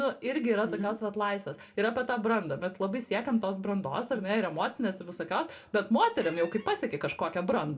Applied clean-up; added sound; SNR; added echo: none; Squeak; 17 dB; reverberation time 0.5 s.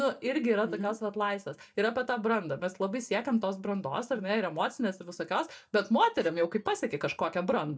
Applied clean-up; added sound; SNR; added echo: neural mask model DeepFilterNet 3.